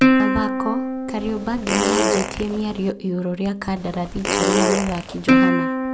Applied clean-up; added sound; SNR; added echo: none; Fart + Plucked string instrument; -4 dB; none.